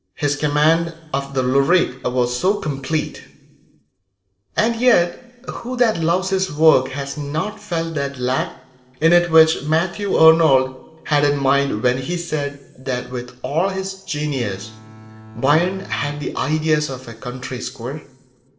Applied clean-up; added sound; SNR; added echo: neural separator model SepFormer DNS4.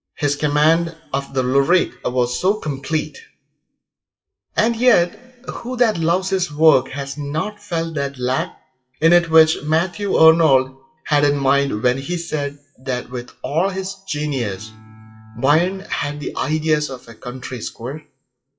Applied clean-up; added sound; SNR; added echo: classical method WPE with log-MMSE.